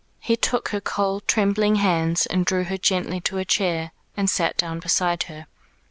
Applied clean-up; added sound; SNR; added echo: none; none; none; none.